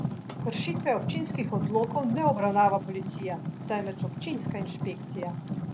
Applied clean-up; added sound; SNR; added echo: none; Fire; 3 dB; none.